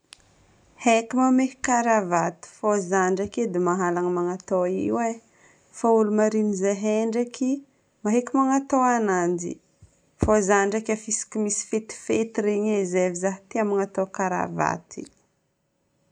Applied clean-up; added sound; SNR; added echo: none; none; none; none.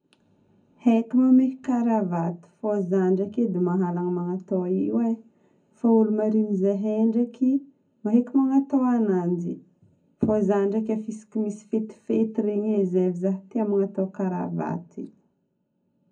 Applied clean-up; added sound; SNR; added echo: none; none; none; reverberation time 0.4 s.